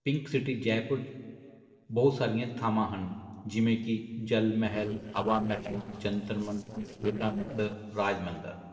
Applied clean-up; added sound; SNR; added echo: neural separator model SepFormer DNS4.